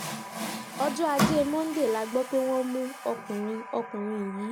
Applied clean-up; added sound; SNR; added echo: none; Water tap, faucet; 5 dB; none.